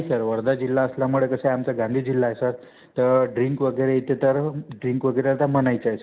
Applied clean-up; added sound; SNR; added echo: none; none; none; none.